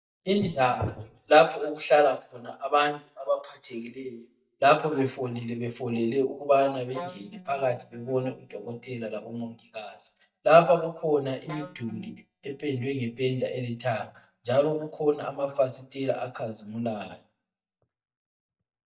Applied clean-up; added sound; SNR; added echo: neural mask model DeepFilterNet 3.